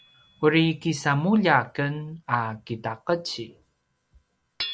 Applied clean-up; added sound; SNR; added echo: none; Hammer / Chink, clink; 18 dB; none.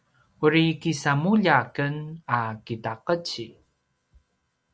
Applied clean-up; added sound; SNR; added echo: none; none; none; none.